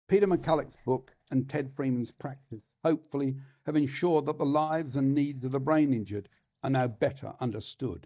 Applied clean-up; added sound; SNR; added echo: neural mask model DeepFilterNet 3.